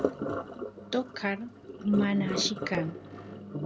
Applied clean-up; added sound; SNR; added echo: none; Sink (filling or washing); 3 dB; none.